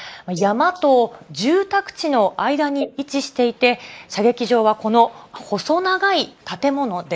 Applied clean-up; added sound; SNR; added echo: neural mask model Resemble Enhance denoiser.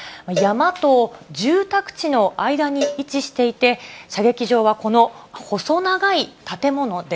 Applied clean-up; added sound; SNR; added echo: none; Cowbell; 12 dB; none.